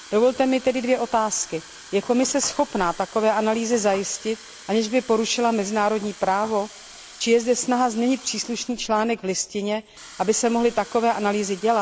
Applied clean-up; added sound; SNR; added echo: none; Knock / Wood + Fill (with liquid) / Water tap, faucet; 20 dB; none.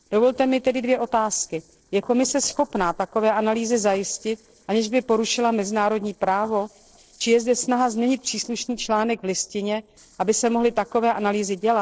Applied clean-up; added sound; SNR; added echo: neural separator model SepFormer DNS4.